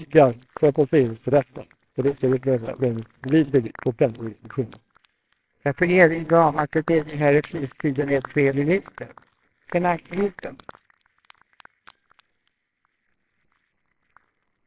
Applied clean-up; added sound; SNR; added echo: neural separator model SepFormer WHAMR!.